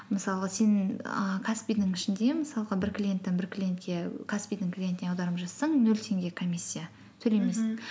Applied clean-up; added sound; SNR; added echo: none; none; none; none.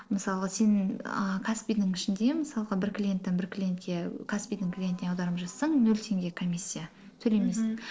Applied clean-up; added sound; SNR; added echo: neural separator model SepFormer DNS4.